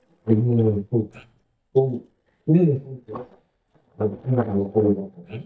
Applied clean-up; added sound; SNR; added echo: neural mask model DeepFilterNet 3.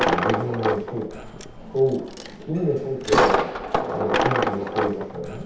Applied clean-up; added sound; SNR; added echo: none; Coin (dropping); -1 dB; reverberation time 0.8 s.